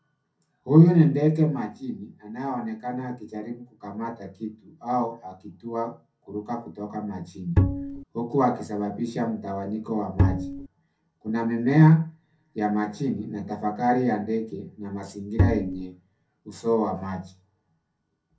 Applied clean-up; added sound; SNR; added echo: none; Bowed string instrument; -3 dB; reverberation time 0.3 s.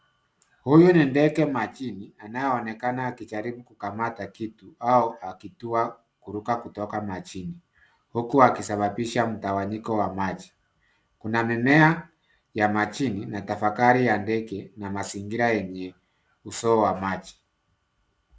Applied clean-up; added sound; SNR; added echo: none; none; none; none.